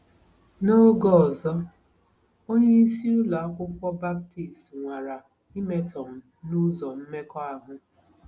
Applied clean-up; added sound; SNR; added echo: none; none; none; none.